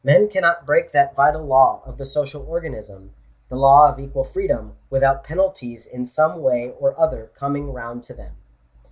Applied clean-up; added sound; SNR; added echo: none; none; none; none.